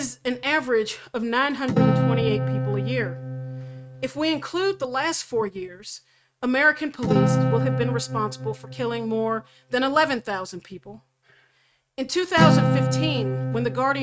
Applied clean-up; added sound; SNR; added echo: neural mask model RNNoise.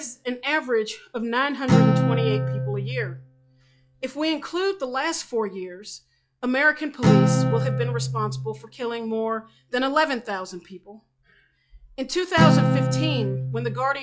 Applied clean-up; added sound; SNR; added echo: classical method log-MMSE.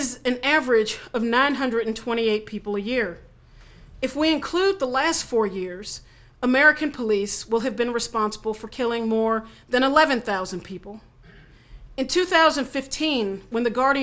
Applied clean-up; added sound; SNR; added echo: none; none; none; none.